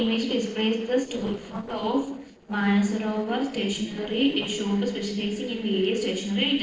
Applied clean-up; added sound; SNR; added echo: neural separator model SepFormer DNS4.